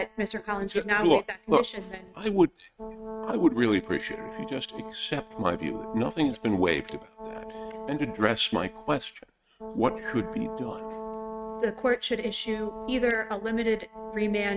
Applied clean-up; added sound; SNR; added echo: neural mask model RNNoise.